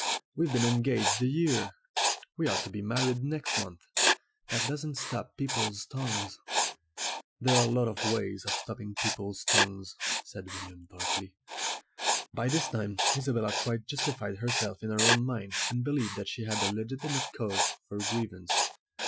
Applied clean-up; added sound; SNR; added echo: classical method Wiener filter.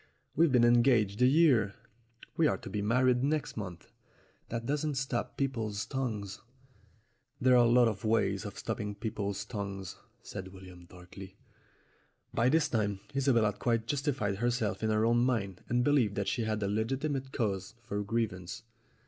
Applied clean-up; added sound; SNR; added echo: none; none; none; none.